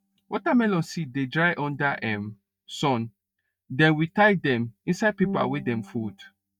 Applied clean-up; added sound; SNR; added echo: neural mask model DeepFilterNet 3.